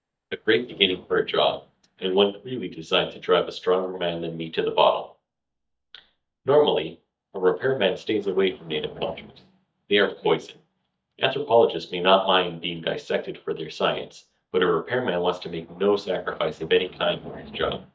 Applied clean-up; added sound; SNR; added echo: neural mask model DeepFilterNet 3.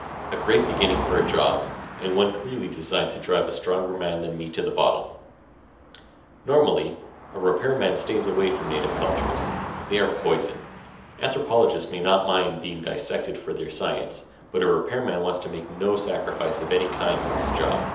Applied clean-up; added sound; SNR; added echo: none; Car passing by; 9 dB; reverberation time 0.8 s.